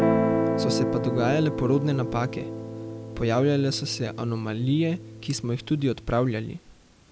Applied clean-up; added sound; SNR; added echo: none; Guitar; 3 dB; none.